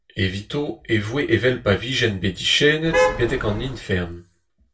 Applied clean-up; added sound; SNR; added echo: none; Traffic noise, roadway noise / Vehicle horn, car horn, honking; 0 dB; reverberation time 0.2 s.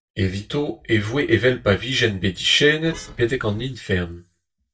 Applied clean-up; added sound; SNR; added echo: neural mask model DeepFilterNet 3.